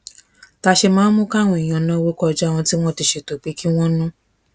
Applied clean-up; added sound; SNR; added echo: none; none; none; none.